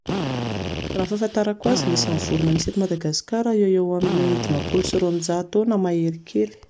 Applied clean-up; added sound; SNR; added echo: none; Drill; 5 dB; none.